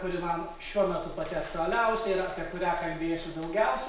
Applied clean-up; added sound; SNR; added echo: none; none; none; none.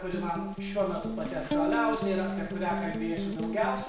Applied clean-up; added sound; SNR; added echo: none; Electric guitar; 1 dB; none.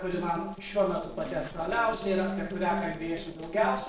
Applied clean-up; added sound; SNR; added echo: neural separator model SepFormer DNS4.